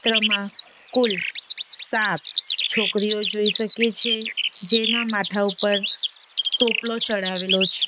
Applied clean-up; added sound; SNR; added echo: neural mask model Resemble Enhance denoiser.